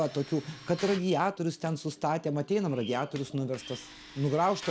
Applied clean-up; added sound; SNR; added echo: none; Tools; 19 dB; none.